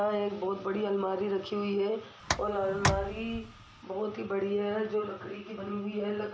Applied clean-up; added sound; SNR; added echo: none; Tick; 2 dB; none.